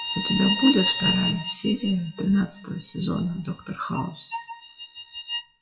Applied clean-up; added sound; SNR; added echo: classical method WPE with log-MMSE.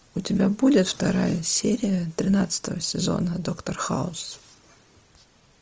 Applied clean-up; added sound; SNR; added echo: none; none; none; none.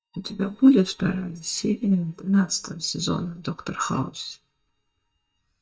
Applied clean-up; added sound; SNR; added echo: neural mask model DeepFilterNet 3.